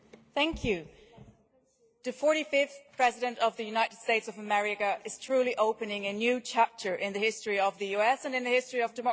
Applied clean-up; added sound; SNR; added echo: none; none; none; none.